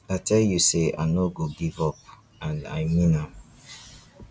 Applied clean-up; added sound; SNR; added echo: none; none; none; none.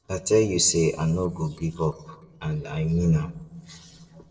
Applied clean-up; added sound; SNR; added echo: neural separator model SepFormer DNS4.